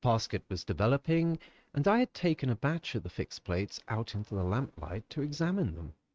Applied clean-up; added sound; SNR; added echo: neural mask model RNNoise.